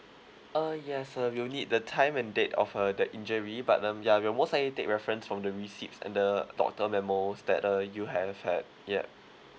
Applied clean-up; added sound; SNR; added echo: none; none; none; none.